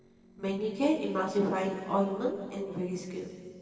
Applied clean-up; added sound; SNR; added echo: neural separator model SepFormer DNS4.